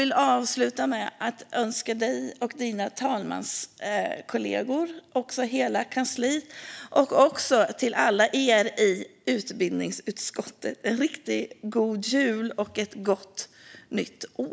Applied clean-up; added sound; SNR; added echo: none; none; none; none.